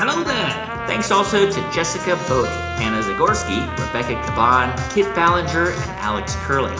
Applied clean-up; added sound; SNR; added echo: none; Trumpet; 8 dB; reverberation time 0.8 s.